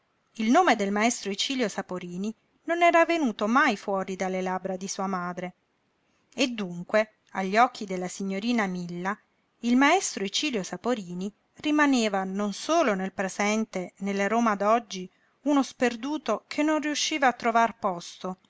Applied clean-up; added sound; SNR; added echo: none; none; none; none.